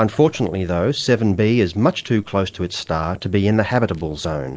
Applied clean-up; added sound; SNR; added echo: neural separator model SepFormer DNS4.